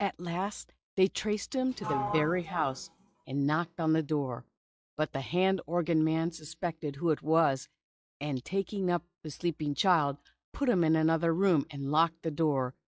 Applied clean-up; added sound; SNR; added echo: classical method log-MMSE.